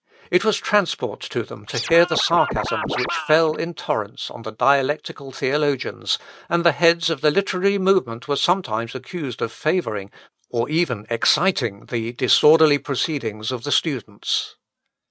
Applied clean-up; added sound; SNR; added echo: neural mask model RNNoise.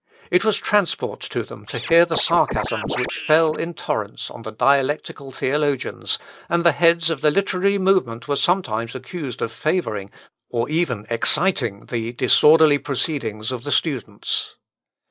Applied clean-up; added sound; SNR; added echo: neural mask model Resemble Enhance denoiser.